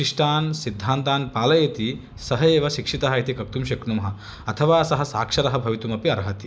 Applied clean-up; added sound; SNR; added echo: none; none; none; none.